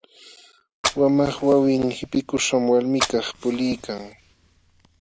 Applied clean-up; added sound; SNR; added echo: none; Fire; 11 dB; none.